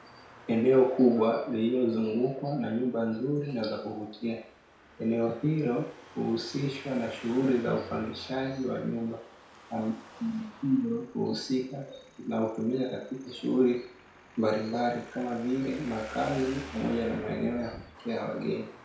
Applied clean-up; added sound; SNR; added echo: none; Traffic noise, roadway noise; 20 dB; reverberation time 0.6 s.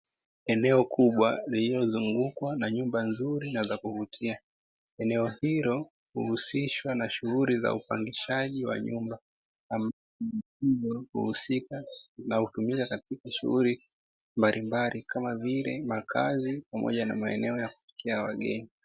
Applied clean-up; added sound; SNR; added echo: none; none; none; none.